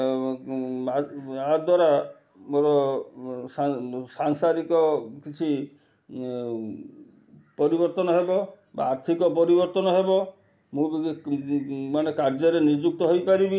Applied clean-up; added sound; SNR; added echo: none; none; none; none.